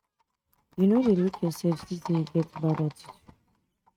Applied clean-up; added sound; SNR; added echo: neural mask model RNNoise.